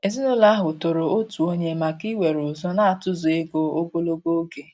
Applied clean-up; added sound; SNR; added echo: none; none; none; none.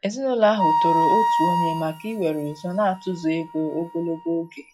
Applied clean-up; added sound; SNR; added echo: classical method log-MMSE.